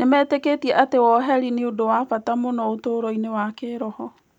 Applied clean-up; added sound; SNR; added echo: none; none; none; none.